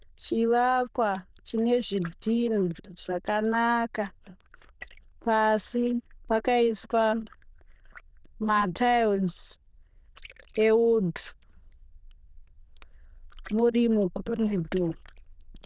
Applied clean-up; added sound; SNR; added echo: neural diffusion model UNIVERSE++.